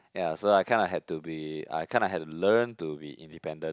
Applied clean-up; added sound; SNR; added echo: none; none; none; none.